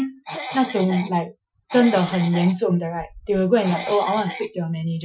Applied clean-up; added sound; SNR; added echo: classical method Wiener filter.